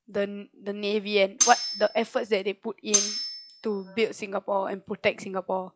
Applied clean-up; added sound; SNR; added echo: classical method log-MMSE.